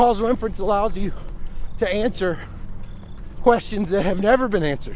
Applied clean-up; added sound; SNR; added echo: none; none; none; none.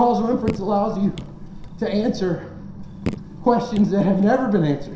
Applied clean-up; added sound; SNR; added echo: none; Raindrop / Drip; 13 dB; reverberation time 0.7 s.